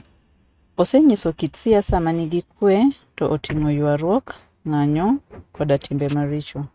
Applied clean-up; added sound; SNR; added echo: neural mask model RNNoise.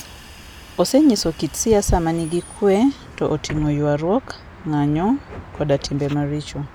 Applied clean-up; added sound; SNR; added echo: none; Bus; 17 dB; none.